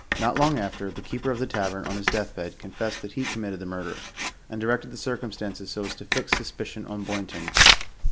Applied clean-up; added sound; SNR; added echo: none; Writing; -2 dB; none.